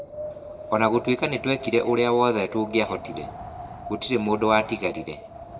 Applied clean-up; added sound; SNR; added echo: none; Wind; 13 dB; reverberation time 1.2 s.